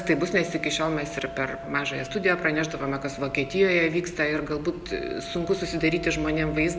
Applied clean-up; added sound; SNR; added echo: none; Wind instrument, woodwind instrument; 14 dB; none.